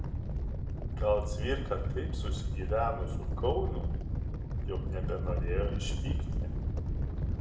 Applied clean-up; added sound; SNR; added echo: none; Animal; -5 dB; reverberation time 0.8 s.